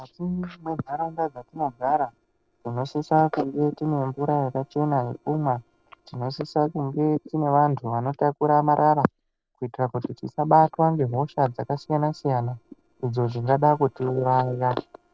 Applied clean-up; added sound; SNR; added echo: neural separator model SepFormer DNS4.